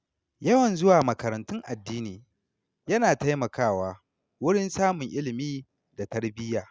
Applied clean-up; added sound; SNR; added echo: none; none; none; none.